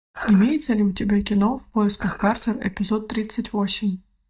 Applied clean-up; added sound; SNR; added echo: neural mask model DeepFilterNet 3.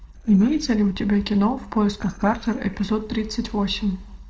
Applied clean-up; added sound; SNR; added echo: neural separator model SepFormer DNS4.